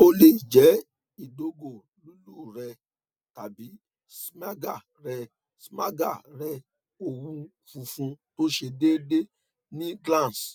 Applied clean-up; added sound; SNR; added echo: none; none; none; none.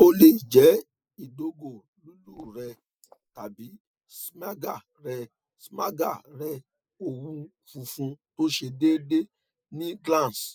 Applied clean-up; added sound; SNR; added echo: neural mask model Resemble Enhance denoiser.